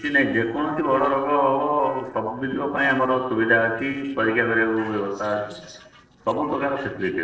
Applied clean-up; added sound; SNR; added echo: neural separator model SepFormer DNS4.